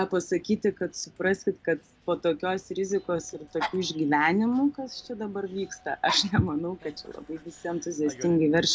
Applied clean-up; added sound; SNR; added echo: none; Dog; 16 dB; none.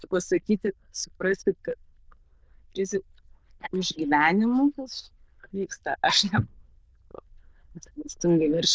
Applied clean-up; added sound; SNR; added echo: neural diffusion model UNIVERSE++.